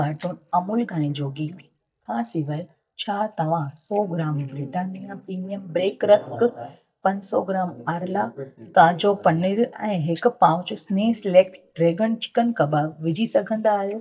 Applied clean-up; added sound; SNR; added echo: neural mask model DeepFilterNet 3.